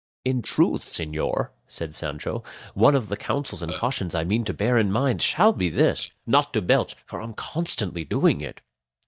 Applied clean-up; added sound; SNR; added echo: neural mask model DeepFilterNet 3.